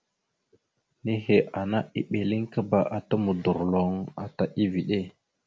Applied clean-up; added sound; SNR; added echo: none; none; none; none.